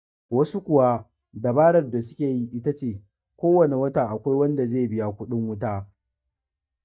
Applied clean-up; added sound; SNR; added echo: neural mask model DeepFilterNet 3.